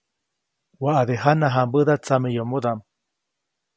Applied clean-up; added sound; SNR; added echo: none; none; none; none.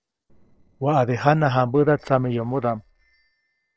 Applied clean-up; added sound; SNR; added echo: neural separator model SepFormer DNS4.